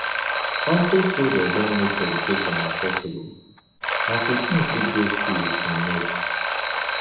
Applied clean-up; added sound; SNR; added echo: none; Alarm; 0 dB; reverberation time 0.8 s.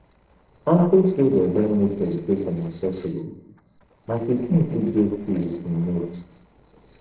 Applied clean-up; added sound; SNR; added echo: neural separator model SepFormer DNS4.